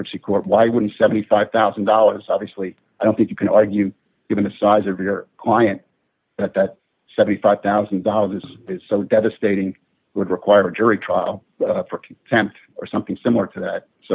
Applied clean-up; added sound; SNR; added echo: none; none; none; none.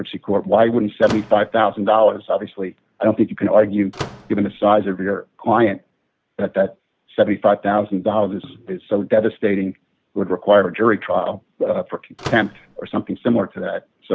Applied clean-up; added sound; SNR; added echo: none; Slam / Microwave oven; 15 dB; none.